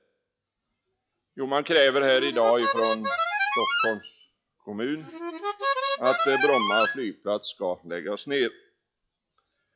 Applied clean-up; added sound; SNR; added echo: classical method log-MMSE.